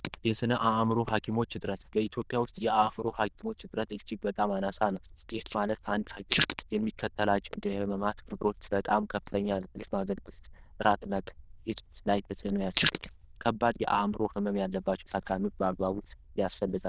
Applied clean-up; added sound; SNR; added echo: neural diffusion model UNIVERSE++.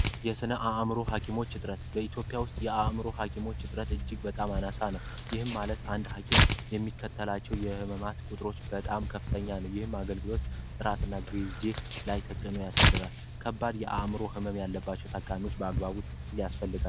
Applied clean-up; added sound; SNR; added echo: none; Tearing; -2 dB; none.